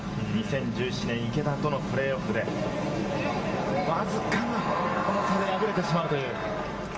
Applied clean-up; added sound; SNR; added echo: none; none; none; reverberation time 2.0 s.